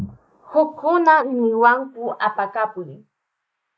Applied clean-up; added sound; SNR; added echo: neural mask model Resemble Enhance denoiser.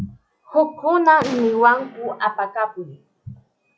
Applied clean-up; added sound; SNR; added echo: classical method log-MMSE.